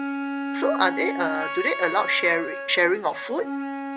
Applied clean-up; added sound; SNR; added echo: none; Wind instrument, woodwind instrument; 5 dB; none.